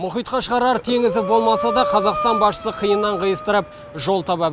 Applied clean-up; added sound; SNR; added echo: none; Breathing; 7 dB; none.